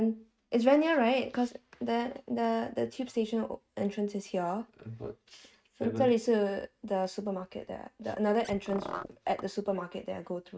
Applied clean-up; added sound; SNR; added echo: neural mask model RNNoise.